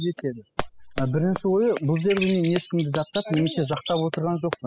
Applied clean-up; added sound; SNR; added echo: classical method spectral subtraction.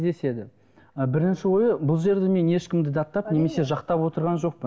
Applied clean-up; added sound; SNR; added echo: none; none; none; none.